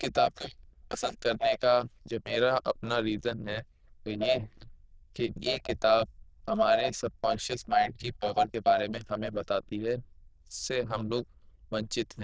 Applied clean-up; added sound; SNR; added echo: neural diffusion model UNIVERSE++.